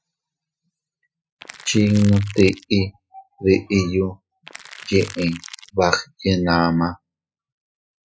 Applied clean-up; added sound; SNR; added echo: classical method spectral subtraction.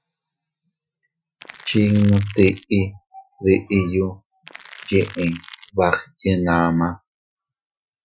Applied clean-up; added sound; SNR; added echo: classical method Wiener filter.